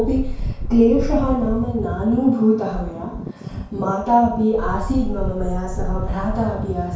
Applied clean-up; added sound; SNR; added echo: none; Wind; 5 dB; reverberation time 0.5 s.